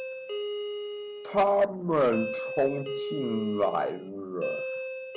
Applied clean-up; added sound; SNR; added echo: none; Doorbell; 6 dB; none.